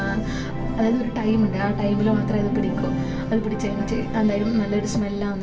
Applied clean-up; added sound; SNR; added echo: none; Organ; 6 dB; reverberation time 0.2 s.